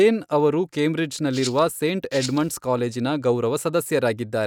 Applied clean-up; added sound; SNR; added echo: neural mask model RNNoise.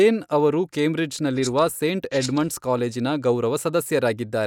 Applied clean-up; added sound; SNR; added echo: neural mask model Resemble Enhance denoiser.